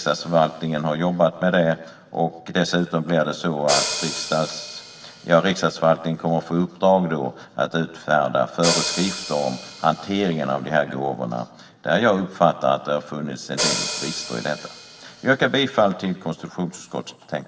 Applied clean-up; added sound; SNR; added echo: none; Hi-hat; 11 dB; reverberation time 2.1 s.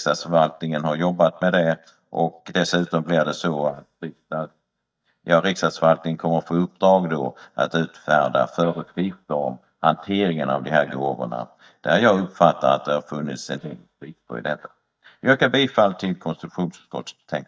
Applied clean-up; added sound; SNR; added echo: neural mask model DeepFilterNet 3.